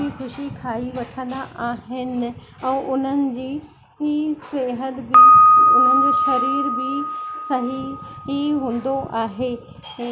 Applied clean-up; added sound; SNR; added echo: none; Piano; -5 dB; none.